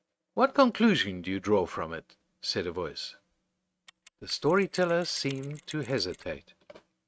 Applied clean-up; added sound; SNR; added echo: neural mask model RNNoise.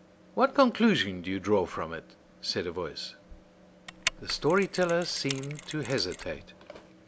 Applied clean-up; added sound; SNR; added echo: none; Mechanisms; 10 dB; none.